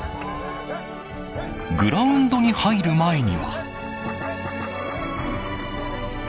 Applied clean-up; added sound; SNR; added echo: none; none; none; none.